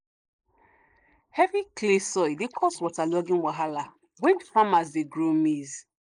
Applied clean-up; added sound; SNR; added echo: neural mask model Resemble Enhance denoiser.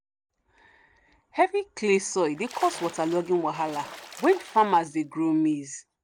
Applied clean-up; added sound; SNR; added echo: none; Splash, splatter; 17 dB; none.